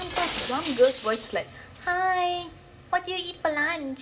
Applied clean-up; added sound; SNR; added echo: none; Shatter; 8 dB; reverberation time 0.8 s.